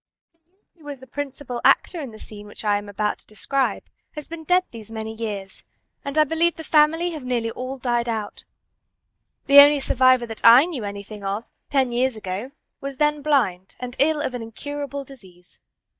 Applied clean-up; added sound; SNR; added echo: neural mask model DeepFilterNet 3.